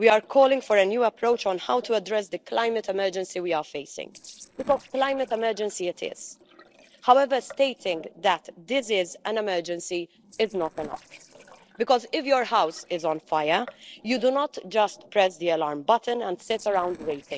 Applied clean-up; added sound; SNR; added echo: neural separator model SepFormer DNS4.